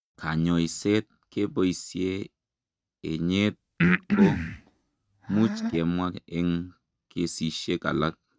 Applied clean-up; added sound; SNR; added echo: neural mask model RNNoise.